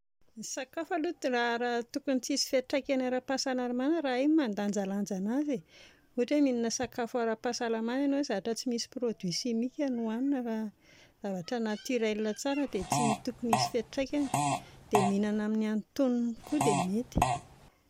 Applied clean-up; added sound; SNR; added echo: none; Fart; 2 dB; none.